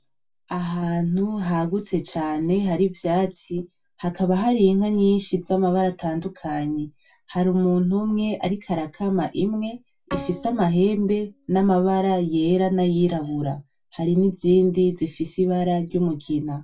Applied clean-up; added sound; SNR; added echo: none; Bowed string instrument; 17 dB; reverberation time 0.1 s.